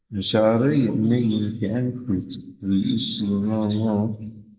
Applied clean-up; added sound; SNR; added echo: neural mask model Resemble Enhance denoiser.